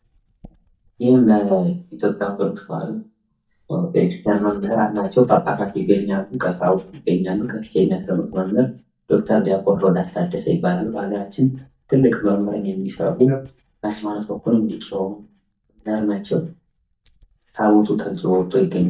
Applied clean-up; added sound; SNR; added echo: neural mask model DeepFilterNet 3.